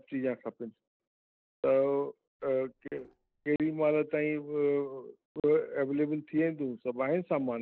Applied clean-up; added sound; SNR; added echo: neural separator model SepFormer DNS4.